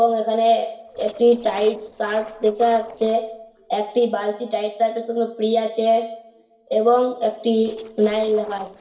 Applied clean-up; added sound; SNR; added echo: neural separator model SepFormer DNS4.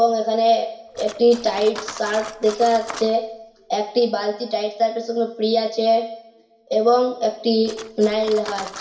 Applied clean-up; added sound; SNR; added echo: none; Cutlery, silverware; 19 dB; reverberation time 0.8 s.